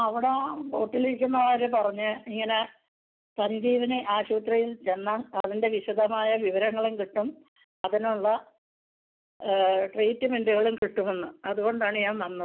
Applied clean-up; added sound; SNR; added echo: none; none; none; none.